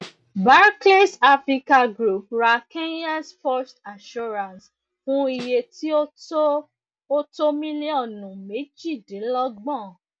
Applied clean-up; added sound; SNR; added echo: none; Snare drum; 19 dB; none.